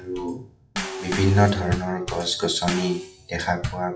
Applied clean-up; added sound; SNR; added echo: classical method WPE with log-MMSE.